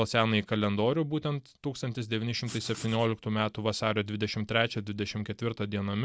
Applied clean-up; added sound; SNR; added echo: none; Writing; 16 dB; none.